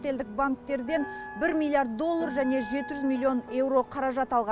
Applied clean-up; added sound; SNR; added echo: none; Wind instrument, woodwind instrument + Piano; 14 dB; none.